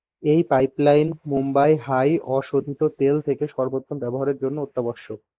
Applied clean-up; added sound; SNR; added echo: neural mask model Resemble Enhance denoiser.